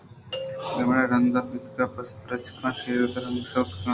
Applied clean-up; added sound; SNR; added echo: none; Doorbell; 12 dB; none.